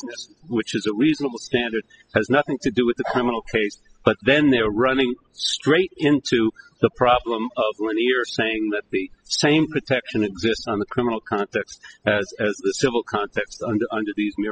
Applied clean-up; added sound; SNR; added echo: classical method spectral subtraction.